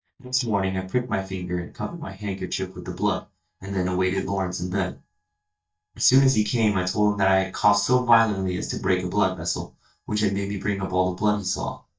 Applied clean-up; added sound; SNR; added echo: neural mask model DeepFilterNet 3.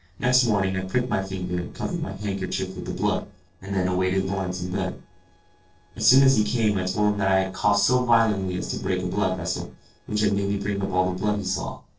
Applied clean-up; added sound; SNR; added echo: neural separator model SepFormer DNS4.